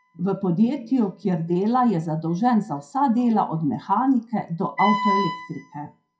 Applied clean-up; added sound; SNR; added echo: classical method WPE with log-MMSE.